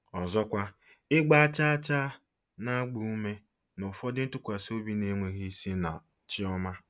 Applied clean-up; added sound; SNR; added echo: none; none; none; none.